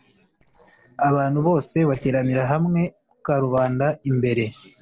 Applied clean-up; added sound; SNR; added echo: neural separator model SepFormer DNS4.